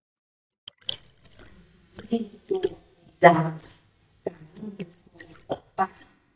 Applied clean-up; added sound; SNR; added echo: neural mask model DeepFilterNet 3.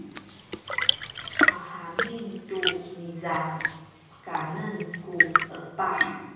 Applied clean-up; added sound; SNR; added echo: none; Tap / Fill (with liquid) / Trickle, dribble / Chirp, tweet / Engine; -5 dB; reverberation time 1.3 s.